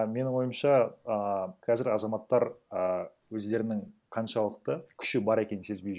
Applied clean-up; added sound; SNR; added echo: none; none; none; none.